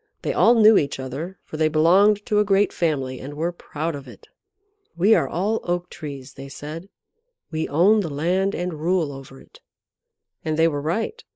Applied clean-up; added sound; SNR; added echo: neural mask model Resemble Enhance denoiser.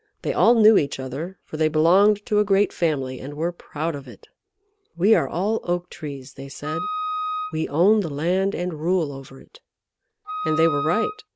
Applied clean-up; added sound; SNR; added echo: none; Wind instrument, woodwind instrument; 5 dB; none.